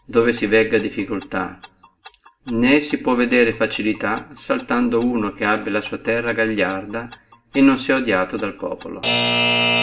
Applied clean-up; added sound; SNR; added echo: none; Alarm / Clock; 8 dB; reverberation time 0.5 s.